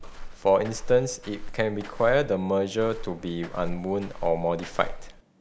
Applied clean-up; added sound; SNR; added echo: none; Walk, footsteps; 9 dB; none.